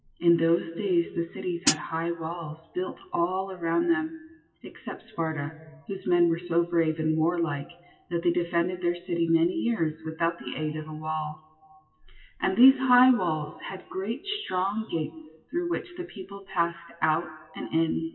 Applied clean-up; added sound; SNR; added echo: classical method WPE with log-MMSE.